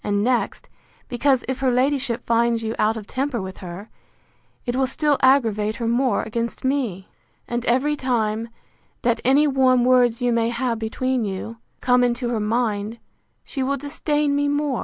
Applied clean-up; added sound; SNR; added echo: none; none; none; none.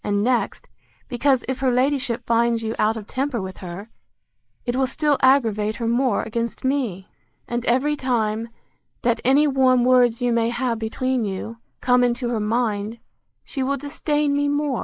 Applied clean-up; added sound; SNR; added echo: neural mask model Resemble Enhance denoiser.